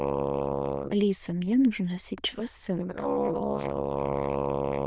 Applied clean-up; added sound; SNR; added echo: neural diffusion model UNIVERSE++.